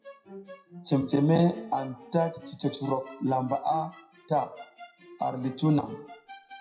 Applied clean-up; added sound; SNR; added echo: classical method WPE with log-MMSE.